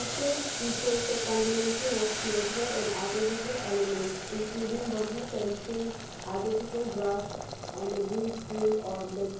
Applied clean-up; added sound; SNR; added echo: none; Boiling; 6 dB; reverberation time 0.6 s.